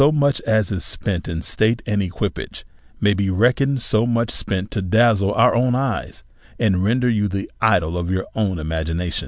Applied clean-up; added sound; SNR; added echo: none; none; none; none.